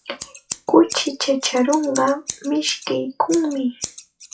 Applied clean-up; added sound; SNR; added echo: classical method WPE with log-MMSE.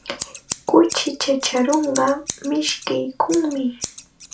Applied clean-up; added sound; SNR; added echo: none; Scissors; 13 dB; reverberation time 0.3 s.